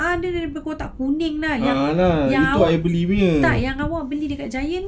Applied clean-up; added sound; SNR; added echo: none; none; none; none.